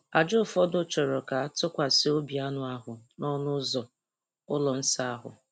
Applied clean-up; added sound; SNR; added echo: none; none; none; none.